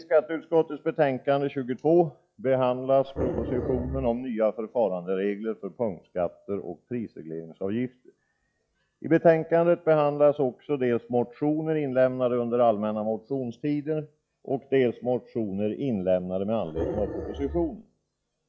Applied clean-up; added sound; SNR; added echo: classical method log-MMSE.